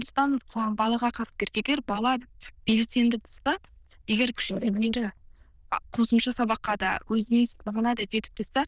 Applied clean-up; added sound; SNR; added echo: neural diffusion model UNIVERSE++.